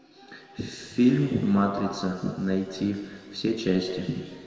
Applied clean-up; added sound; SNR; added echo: none; none; none; reverberation time 2.1 s.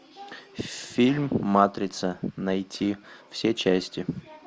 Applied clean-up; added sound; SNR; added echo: none; none; none; none.